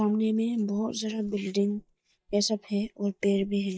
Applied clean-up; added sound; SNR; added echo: neural mask model DeepFilterNet 3.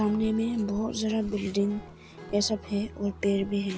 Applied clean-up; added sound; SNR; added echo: none; Guitar; 16 dB; none.